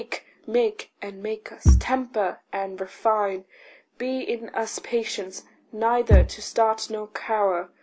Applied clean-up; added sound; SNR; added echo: none; Bass drum / Thump, thud; 1 dB; none.